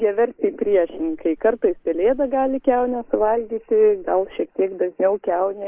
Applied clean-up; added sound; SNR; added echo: neural mask model Resemble Enhance denoiser.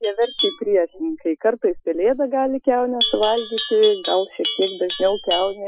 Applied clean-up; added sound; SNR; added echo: classical method Wiener filter.